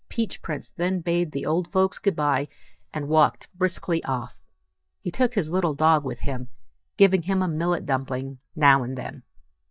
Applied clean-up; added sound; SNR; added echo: neural mask model DeepFilterNet 3.